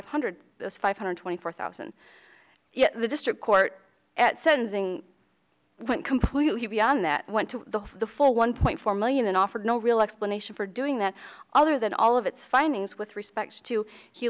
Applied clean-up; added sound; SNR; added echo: none; none; none; none.